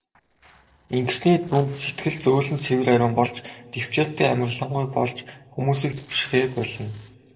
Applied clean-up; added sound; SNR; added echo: neural separator model SepFormer DNS4.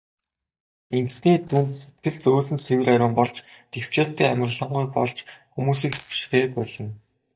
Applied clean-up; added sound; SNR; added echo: neural mask model DeepFilterNet 3.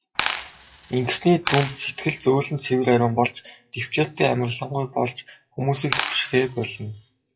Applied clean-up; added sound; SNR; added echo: classical method WPE with log-MMSE.